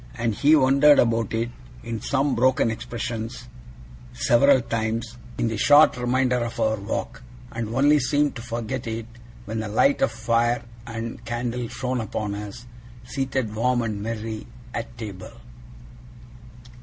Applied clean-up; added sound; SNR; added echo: none; none; none; none.